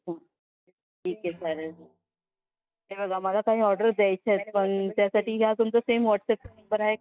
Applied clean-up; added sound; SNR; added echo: neural mask model DeepFilterNet 3.